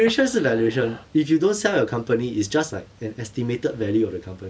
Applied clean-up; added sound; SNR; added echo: none; none; none; none.